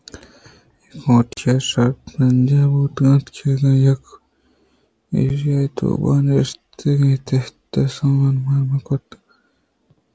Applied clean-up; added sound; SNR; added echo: none; none; none; none.